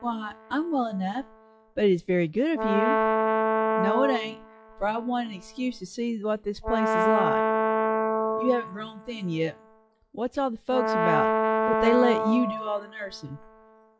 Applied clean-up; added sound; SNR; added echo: classical method log-MMSE.